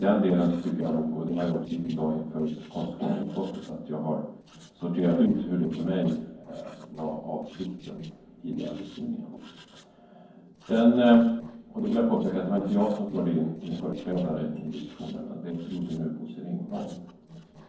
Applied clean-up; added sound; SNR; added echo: neural separator model SepFormer DNS4.